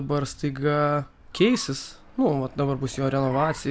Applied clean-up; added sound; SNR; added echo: none; Car; 18 dB; none.